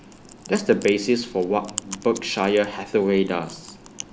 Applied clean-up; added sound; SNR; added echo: none; Chewing, mastication; 17 dB; none.